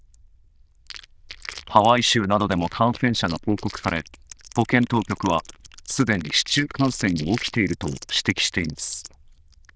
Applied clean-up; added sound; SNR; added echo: neural diffusion model UNIVERSE++.